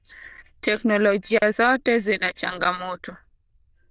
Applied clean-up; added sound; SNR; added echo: neural diffusion model UNIVERSE++.